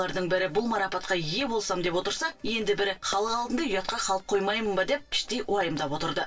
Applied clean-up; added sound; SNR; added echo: neural separator model SepFormer DNS4.